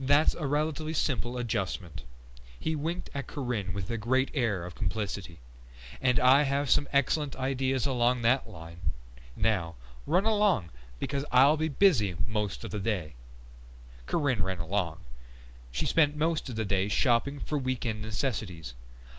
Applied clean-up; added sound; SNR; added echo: none; none; none; none.